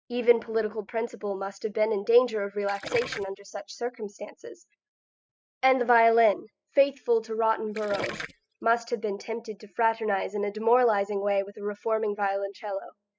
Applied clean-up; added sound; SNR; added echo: classical method spectral subtraction.